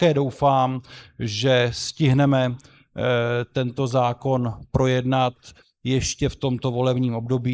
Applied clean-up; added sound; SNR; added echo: neural mask model Resemble Enhance denoiser.